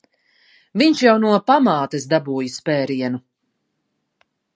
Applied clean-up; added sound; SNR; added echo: none; none; none; none.